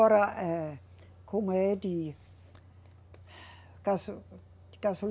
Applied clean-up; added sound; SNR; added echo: none; none; none; none.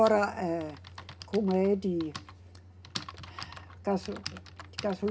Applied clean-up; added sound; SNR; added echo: none; Typing; 15 dB; reverberation time 0.3 s.